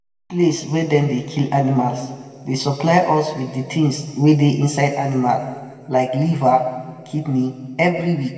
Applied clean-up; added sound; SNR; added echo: none; none; none; reverberation time 2.0 s.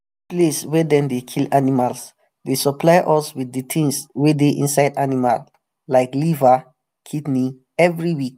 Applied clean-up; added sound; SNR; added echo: none; none; none; none.